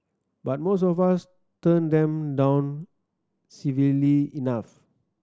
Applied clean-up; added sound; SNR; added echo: none; none; none; none.